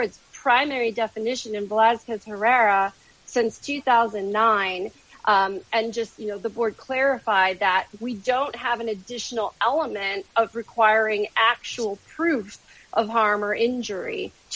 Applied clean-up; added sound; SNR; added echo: none; none; none; none.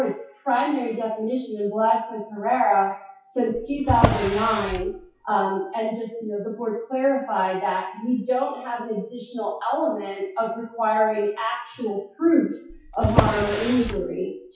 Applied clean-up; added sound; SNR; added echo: classical method WPE with log-MMSE.